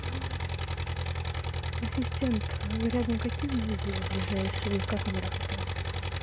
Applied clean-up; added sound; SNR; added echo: none; Engine; -3 dB; none.